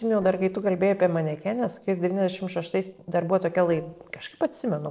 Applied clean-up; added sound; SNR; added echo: neural separator model SepFormer DNS4.